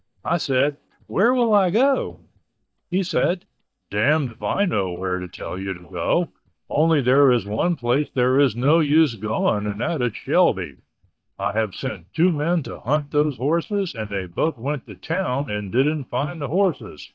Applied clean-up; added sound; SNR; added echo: neural mask model DeepFilterNet 3.